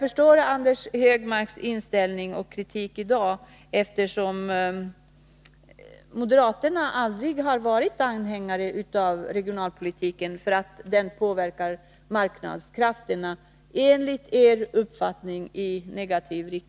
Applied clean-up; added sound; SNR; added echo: none; none; none; none.